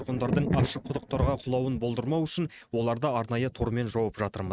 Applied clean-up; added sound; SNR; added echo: neural mask model RNNoise.